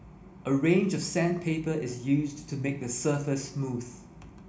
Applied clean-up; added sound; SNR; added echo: none; none; none; reverberation time 0.4 s.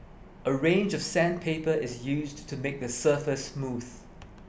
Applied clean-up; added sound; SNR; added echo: none; none; none; none.